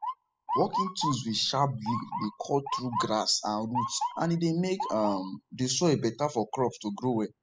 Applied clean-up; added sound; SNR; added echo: classical method spectral subtraction.